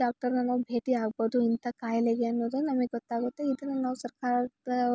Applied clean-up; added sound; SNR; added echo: none; none; none; none.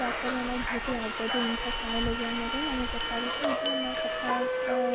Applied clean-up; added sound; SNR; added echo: none; Bell + Subway, metro, underground; -4 dB; none.